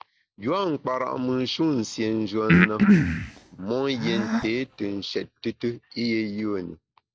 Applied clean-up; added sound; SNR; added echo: none; Breathing; -4 dB; none.